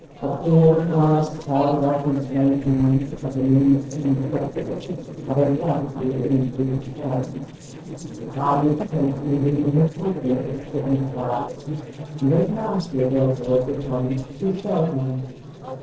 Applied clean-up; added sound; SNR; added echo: neural separator model SepFormer DNS4.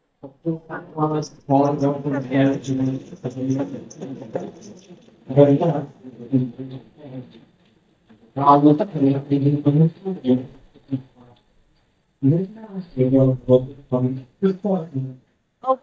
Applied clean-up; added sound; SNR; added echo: neural mask model DeepFilterNet 3.